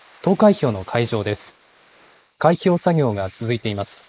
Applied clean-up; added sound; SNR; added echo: neural mask model Resemble Enhance denoiser.